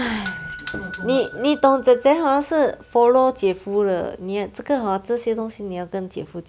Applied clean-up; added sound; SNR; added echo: none; Doorbell; 18 dB; none.